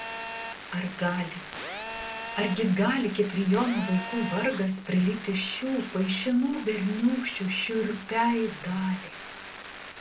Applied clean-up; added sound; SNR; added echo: none; Telephone; 11 dB; reverberation time 0.2 s.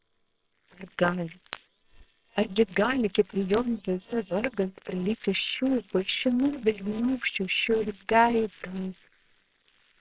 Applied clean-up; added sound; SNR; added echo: neural separator model SepFormer WHAMR!.